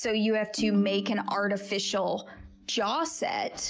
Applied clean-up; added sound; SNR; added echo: none; Ringtone; 10 dB; none.